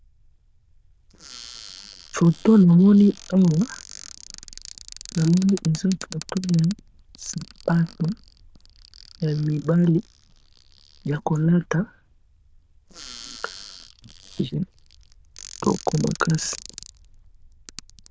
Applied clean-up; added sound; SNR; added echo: neural diffusion model UNIVERSE++.